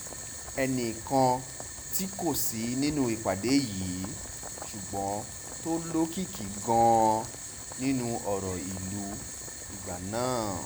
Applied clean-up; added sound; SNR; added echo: none; Boiling; 9 dB; none.